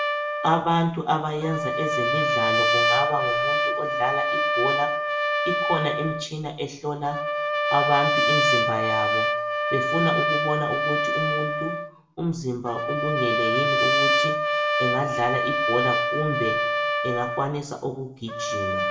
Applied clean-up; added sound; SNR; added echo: none; Trumpet; -4 dB; reverberation time 0.6 s.